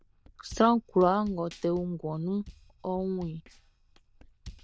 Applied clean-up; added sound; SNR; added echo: neural diffusion model UNIVERSE++.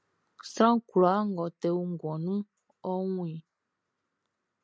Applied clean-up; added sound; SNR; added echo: none; none; none; none.